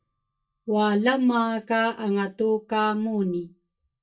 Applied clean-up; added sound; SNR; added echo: neural mask model DeepFilterNet 3.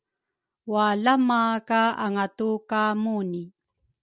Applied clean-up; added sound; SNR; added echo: none; none; none; none.